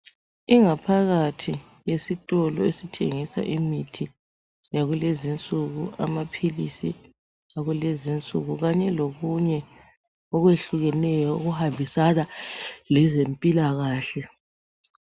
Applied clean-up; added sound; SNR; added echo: none; none; none; none.